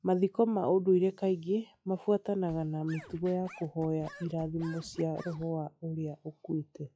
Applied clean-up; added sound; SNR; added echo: classical method log-MMSE.